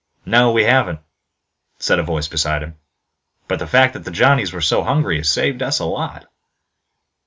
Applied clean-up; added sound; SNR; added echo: none; none; none; none.